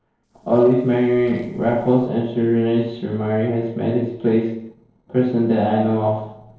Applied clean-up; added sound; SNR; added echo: neural separator model SepFormer DNS4.